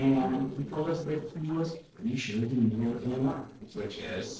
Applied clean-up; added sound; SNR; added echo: neural separator model SepFormer DNS4.